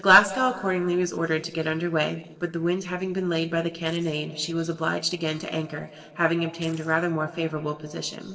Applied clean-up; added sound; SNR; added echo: neural separator model SepFormer DNS4.